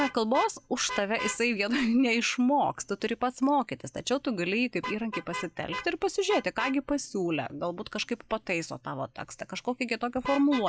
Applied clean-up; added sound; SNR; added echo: none; Vehicle horn, car horn, honking; 14 dB; none.